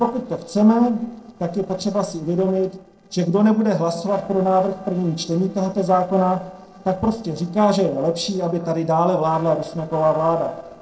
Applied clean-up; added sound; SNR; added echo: neural separator model SepFormer DNS4.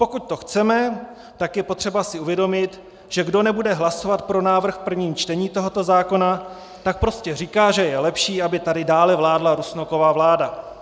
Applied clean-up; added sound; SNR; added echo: none; none; none; none.